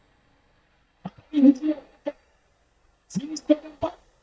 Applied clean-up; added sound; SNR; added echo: neural mask model DeepFilterNet 3.